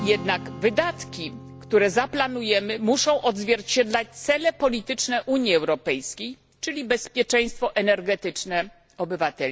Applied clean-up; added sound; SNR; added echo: none; Strum; 19 dB; none.